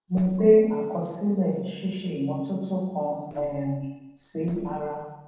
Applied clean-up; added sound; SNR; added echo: neural separator model SepFormer DNS4.